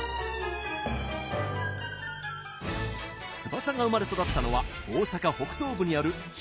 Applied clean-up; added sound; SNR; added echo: none; none; none; none.